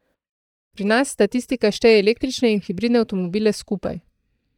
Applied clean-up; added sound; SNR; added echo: neural mask model DeepFilterNet 3.